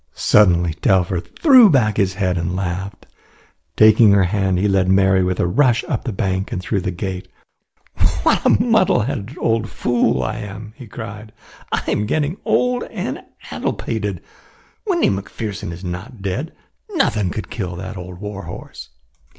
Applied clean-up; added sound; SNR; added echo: none; none; none; none.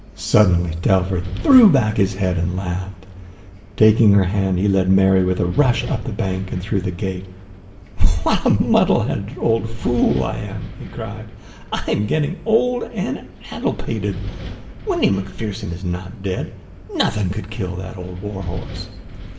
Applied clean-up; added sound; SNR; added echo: none; Wind; 14 dB; reverberation time 1.6 s.